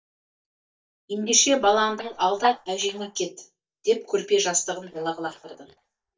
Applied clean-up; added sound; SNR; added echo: neural mask model DeepFilterNet 3.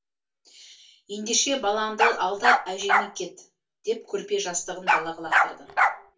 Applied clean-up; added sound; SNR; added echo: none; Bark; -5 dB; reverberation time 0.1 s.